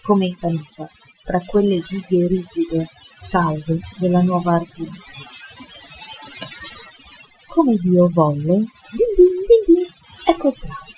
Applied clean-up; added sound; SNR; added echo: classical method Wiener filter.